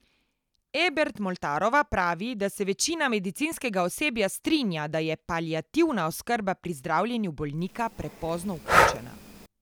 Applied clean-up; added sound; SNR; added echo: none; Breathing; -1 dB; none.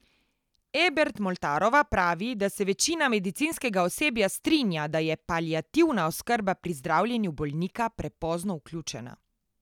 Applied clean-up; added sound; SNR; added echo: none; none; none; none.